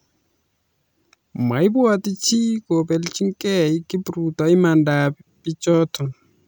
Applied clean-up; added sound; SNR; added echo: none; none; none; none.